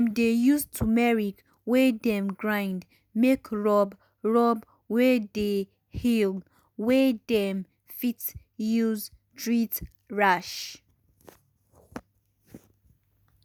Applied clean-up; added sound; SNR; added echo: none; none; none; none.